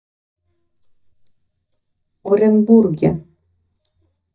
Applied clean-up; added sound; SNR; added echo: neural mask model DeepFilterNet 3.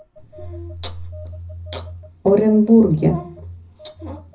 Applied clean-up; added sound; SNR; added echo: none; Telephone; 16 dB; reverberation time 0.4 s.